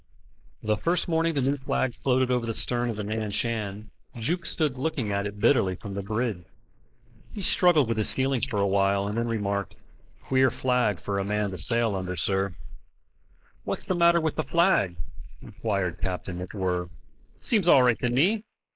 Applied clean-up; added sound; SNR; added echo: neural mask model Resemble Enhance denoiser.